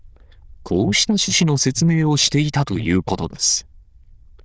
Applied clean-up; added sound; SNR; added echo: neural diffusion model UNIVERSE++.